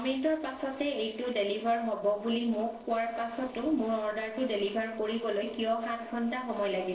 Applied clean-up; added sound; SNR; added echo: neural separator model SepFormer DNS4.